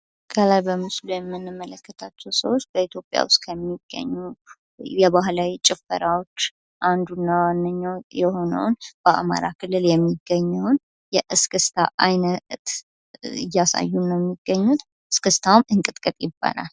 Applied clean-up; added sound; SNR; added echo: none; none; none; none.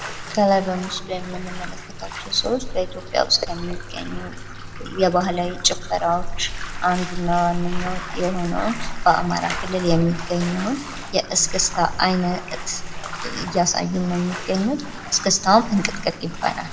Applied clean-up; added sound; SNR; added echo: none; Bathtub (filling or washing); 6 dB; reverberation time 1.2 s.